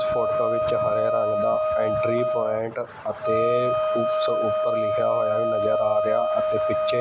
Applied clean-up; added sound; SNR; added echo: none; Wind instrument, woodwind instrument; -4 dB; none.